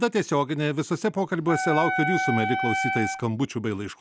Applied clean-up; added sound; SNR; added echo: none; Wind instrument, woodwind instrument; 2 dB; none.